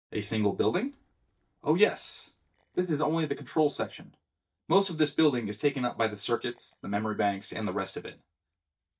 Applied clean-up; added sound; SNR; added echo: neural mask model DeepFilterNet 3.